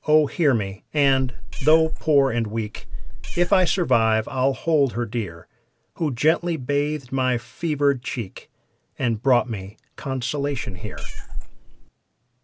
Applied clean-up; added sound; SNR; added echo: none; Meow; -1 dB; none.